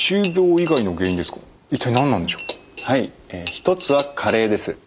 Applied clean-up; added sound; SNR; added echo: none; Cutlery, silverware / Dishes, pots, and pans; 10 dB; none.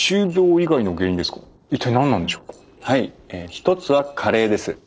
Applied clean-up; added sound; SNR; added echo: neural separator model SepFormer DNS4.